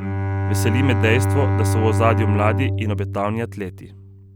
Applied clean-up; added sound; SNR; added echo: none; Bowed string instrument; -3 dB; none.